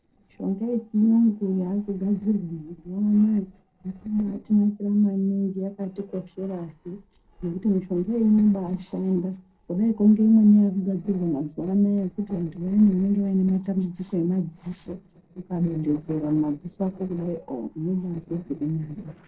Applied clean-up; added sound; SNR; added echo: neural separator model SepFormer DNS4.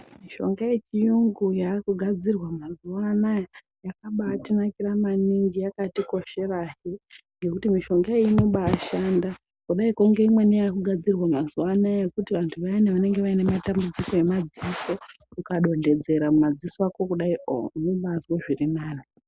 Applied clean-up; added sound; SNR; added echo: none; none; none; none.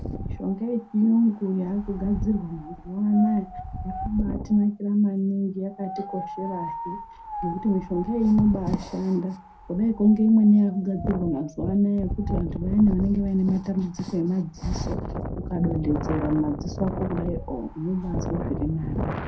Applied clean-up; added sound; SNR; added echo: none; Wind; 8 dB; reverberation time 0.2 s.